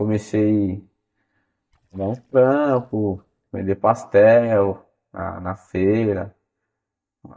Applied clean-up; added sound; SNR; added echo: neural mask model DeepFilterNet 3.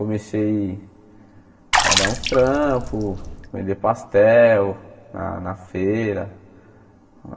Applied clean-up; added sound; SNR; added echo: none; Water / Splash, splatter; 1 dB; reverberation time 2.7 s.